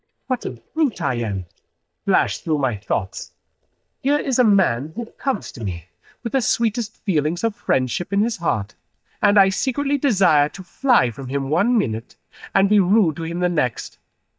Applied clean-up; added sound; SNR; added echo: neural mask model DeepFilterNet 3.